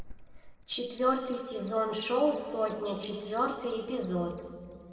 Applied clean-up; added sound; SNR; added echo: neural separator model SepFormer DNS4.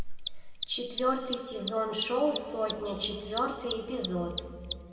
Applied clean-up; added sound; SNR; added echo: none; Mechanisms; 10 dB; reverberation time 2.0 s.